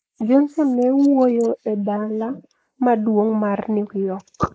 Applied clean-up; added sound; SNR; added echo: neural mask model Resemble Enhance denoiser.